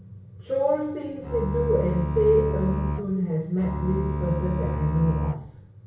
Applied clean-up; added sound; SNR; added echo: none; Bowed string instrument; 2 dB; reverberation time 0.6 s.